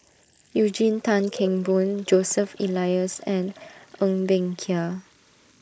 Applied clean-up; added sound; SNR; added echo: neural mask model Resemble Enhance denoiser.